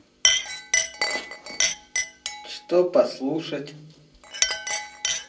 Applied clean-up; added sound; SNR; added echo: none; Chink, clink; -1 dB; reverberation time 0.3 s.